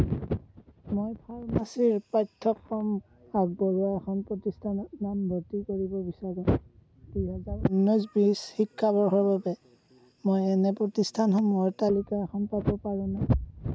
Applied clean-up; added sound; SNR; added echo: none; none; none; none.